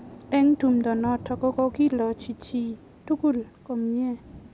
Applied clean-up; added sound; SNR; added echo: none; Thunder / Rain; 18 dB; none.